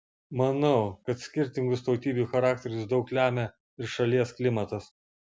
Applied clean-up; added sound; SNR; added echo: none; none; none; none.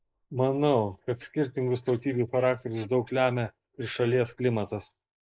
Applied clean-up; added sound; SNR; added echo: neural mask model Resemble Enhance denoiser.